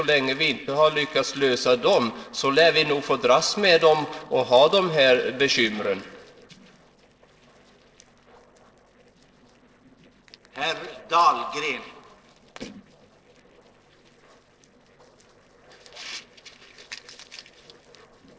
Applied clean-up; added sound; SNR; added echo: neural separator model SepFormer DNS4.